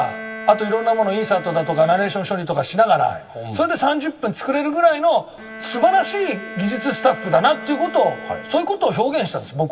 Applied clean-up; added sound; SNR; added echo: none; Bowed string instrument; 16 dB; reverberation time 1.5 s.